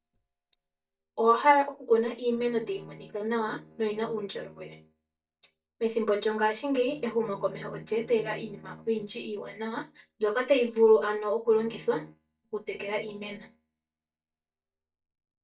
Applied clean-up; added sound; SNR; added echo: neural mask model DeepFilterNet 3.